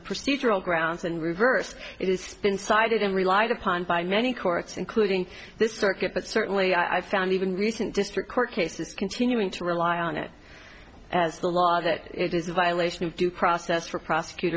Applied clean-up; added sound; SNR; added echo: none; none; none; none.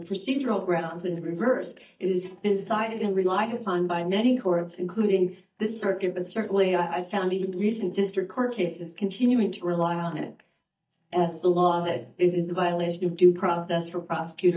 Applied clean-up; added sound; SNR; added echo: neural mask model DeepFilterNet 3.